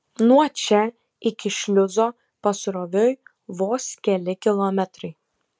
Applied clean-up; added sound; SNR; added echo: none; none; none; none.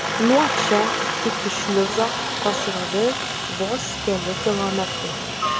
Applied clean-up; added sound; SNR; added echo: none; Aircraft; 1 dB; none.